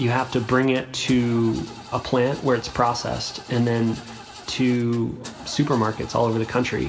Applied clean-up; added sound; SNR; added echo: none; Engine starting / Car; 18 dB; reverberation time 2.4 s.